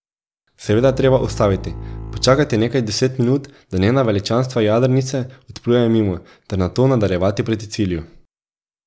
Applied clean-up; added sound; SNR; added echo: none; Bowed string instrument; 13 dB; none.